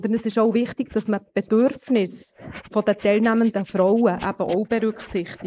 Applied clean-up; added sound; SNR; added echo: neural mask model Resemble Enhance denoiser.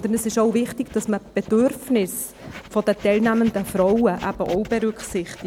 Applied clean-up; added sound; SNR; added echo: none; Writing; 18 dB; none.